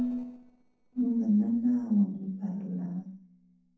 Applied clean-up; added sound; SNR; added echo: neural separator model SepFormer DNS4.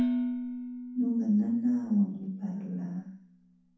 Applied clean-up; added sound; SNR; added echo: none; Dishes, pots, and pans; 6 dB; reverberation time 0.7 s.